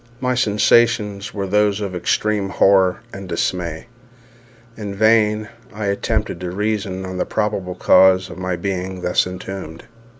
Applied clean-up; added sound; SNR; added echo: none; none; none; none.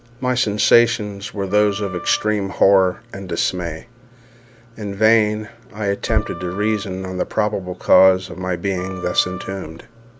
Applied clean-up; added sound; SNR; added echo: none; Wind instrument, woodwind instrument; 16 dB; none.